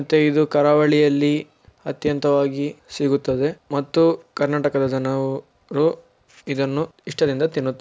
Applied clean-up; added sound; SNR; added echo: none; none; none; none.